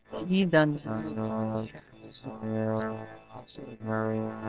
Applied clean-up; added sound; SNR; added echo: neural separator model SepFormer WHAMR!.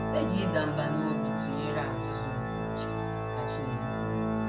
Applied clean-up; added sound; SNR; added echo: none; Organ; -3 dB; reverberation time 1.6 s.